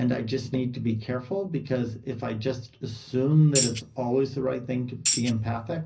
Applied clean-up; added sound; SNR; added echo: none; Tambourine; 3 dB; reverberation time 0.4 s.